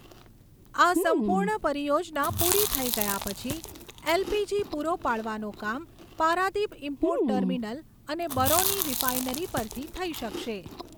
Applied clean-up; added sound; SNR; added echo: none; Chewing, mastication; 3 dB; none.